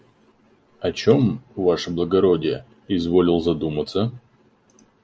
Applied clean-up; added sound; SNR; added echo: none; none; none; none.